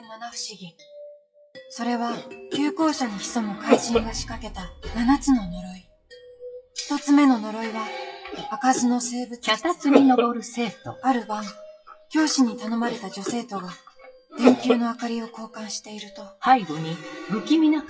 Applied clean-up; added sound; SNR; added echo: classical method WPE with log-MMSE.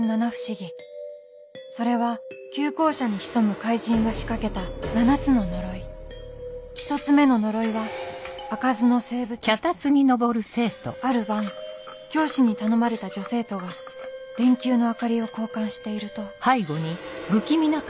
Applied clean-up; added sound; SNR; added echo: none; none; none; none.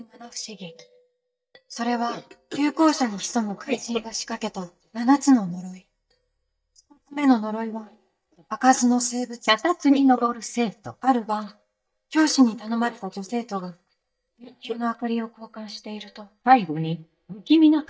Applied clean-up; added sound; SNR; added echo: neural mask model DeepFilterNet 3.